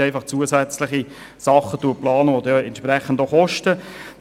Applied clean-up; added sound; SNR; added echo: none; none; none; none.